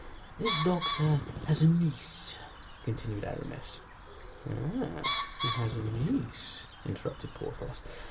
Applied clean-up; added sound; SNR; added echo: none; Bird; 1 dB; reverberation time 0.3 s.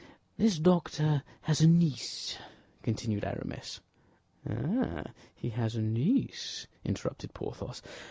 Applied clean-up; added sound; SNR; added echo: none; none; none; none.